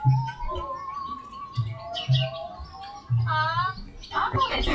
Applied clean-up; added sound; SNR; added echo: classical method WPE with log-MMSE.